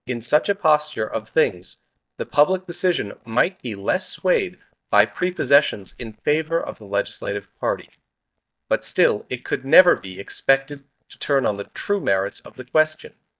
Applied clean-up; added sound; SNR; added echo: neural mask model DeepFilterNet 3.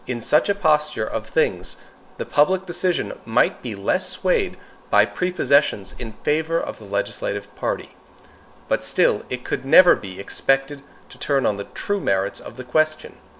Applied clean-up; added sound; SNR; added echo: none; none; none; none.